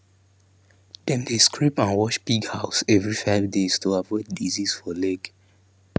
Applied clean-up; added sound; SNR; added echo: none; none; none; none.